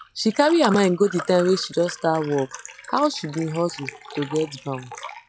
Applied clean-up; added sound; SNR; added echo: classical method log-MMSE.